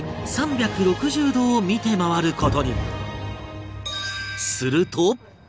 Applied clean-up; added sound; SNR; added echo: none; Drum; 11 dB; none.